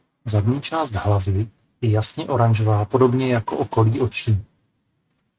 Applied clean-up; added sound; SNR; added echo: neural mask model RNNoise.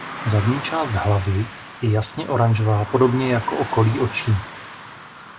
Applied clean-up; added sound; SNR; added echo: none; Car passing by / Traffic noise, roadway noise; 13 dB; none.